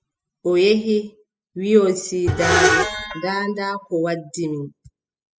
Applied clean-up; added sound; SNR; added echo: classical method spectral subtraction.